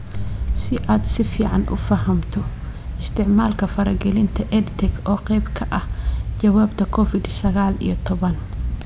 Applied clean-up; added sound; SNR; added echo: none; none; none; none.